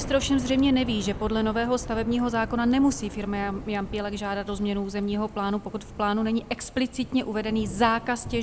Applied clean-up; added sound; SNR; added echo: none; Thunder / Rain; 12 dB; none.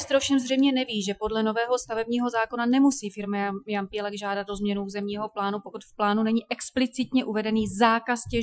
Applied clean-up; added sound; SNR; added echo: classical method Wiener filter.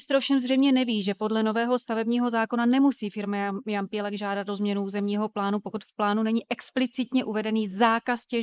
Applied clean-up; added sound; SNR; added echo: neural mask model Resemble Enhance denoiser.